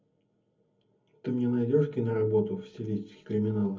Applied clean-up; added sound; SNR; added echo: none; none; none; reverberation time 0.3 s.